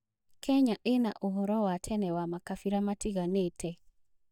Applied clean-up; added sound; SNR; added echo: neural mask model DeepFilterNet 3.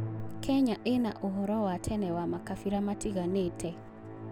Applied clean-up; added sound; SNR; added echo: none; Musical instrument; 11 dB; none.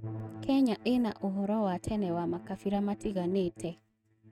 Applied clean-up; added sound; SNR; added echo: neural mask model RNNoise.